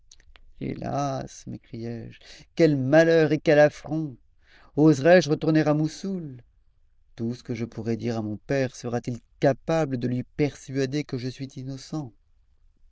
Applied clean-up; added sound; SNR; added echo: neural diffusion model UNIVERSE++.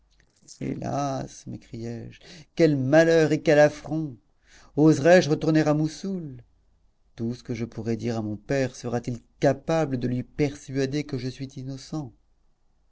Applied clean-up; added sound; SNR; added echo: neural separator model SepFormer DNS4.